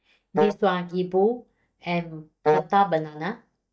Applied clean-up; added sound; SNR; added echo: neural mask model DeepFilterNet 3.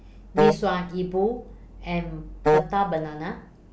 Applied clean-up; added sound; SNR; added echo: none; Wind instrument, woodwind instrument; -4 dB; none.